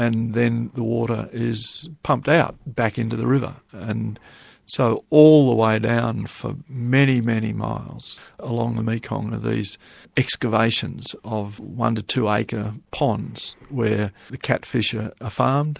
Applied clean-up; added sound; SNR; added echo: none; none; none; none.